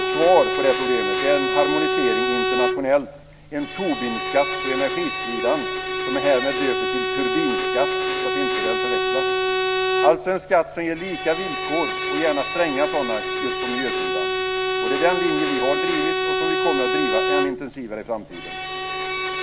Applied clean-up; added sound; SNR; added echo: none; Bowed string instrument; -1 dB; none.